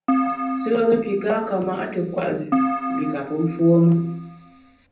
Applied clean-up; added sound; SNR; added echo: none; Keyboard (musical); 5 dB; reverberation time 0.6 s.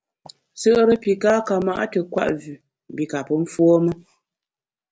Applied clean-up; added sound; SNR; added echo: none; none; none; none.